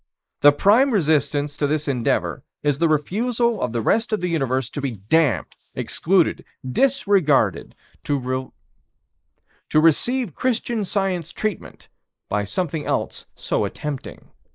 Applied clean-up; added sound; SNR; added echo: neural mask model Resemble Enhance denoiser.